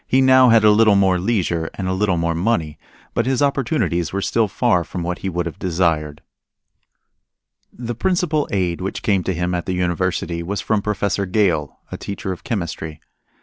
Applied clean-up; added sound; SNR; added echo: none; none; none; none.